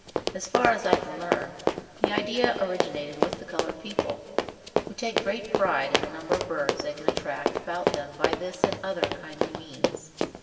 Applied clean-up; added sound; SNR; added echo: none; Run; -2 dB; reverberation time 2.4 s.